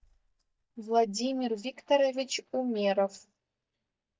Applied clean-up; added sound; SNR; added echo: neural mask model DeepFilterNet 3.